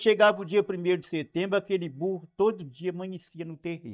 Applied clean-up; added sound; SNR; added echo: neural mask model DeepFilterNet 3.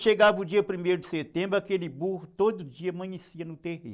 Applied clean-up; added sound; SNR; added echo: none; none; none; none.